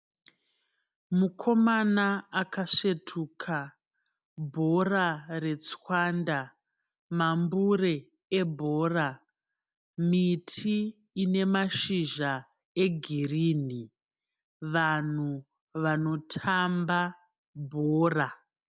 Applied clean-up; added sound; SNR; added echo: none; none; none; none.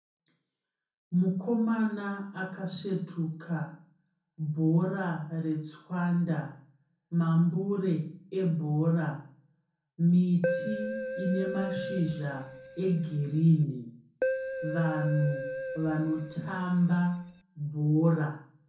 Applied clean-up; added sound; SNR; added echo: none; Keyboard (musical); 6 dB; reverberation time 0.5 s.